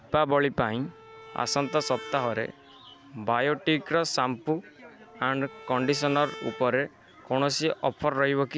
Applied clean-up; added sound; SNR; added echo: none; Bowed string instrument; 17 dB; none.